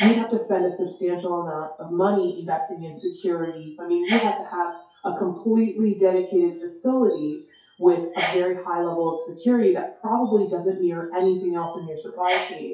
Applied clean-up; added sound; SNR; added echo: classical method WPE with log-MMSE.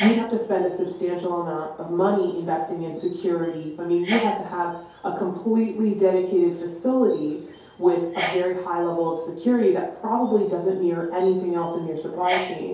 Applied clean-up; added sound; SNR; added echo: none; Sneeze; 15 dB; reverberation time 2.4 s.